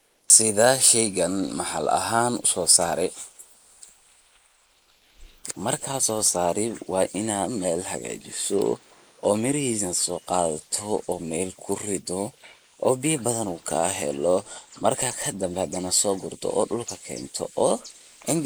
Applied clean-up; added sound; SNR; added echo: neural mask model Resemble Enhance denoiser.